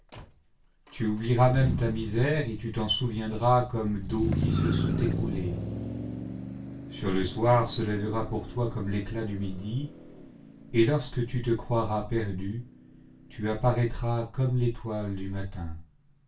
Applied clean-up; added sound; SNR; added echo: none; Motor vehicle (road); 8 dB; reverberation time 0.2 s.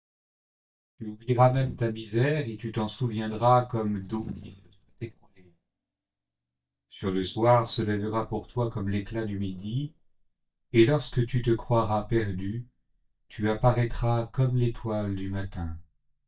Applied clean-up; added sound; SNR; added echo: neural mask model DeepFilterNet 3.